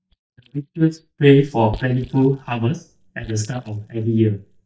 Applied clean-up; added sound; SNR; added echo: neural mask model DeepFilterNet 3.